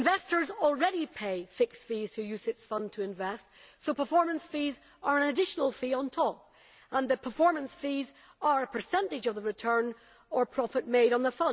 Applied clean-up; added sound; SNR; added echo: none; none; none; none.